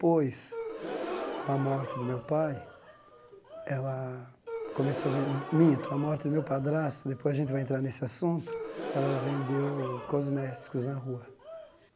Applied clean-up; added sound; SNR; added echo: none; Gasp; 9 dB; none.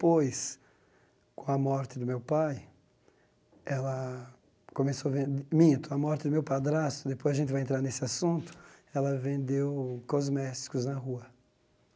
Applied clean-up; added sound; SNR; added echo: none; none; none; none.